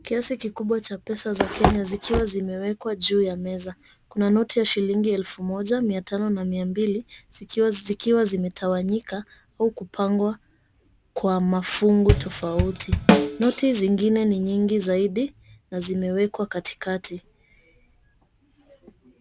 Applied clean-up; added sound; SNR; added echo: none; Drum kit; -3 dB; none.